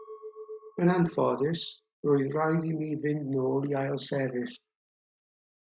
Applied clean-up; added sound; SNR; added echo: neural mask model RNNoise.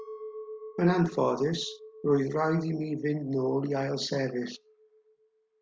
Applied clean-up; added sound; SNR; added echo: none; Chink, clink; 18 dB; none.